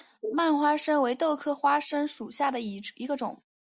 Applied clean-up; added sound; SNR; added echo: neural mask model Resemble Enhance denoiser.